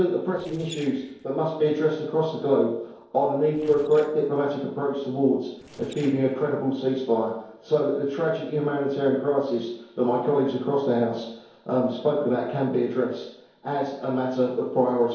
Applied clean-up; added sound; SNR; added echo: neural separator model SepFormer DNS4.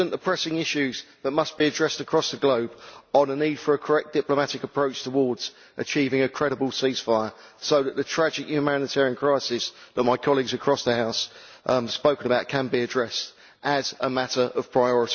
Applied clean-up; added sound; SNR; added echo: none; none; none; none.